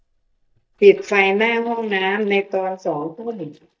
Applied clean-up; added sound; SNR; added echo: neural mask model DeepFilterNet 3.